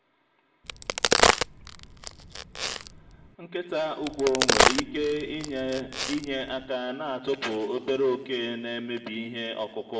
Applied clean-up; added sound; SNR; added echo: none; Crack; -4 dB; reverberation time 1.2 s.